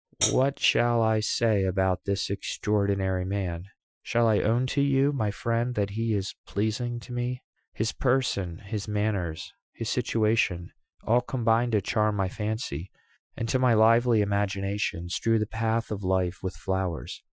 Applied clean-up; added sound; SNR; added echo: classical method Wiener filter.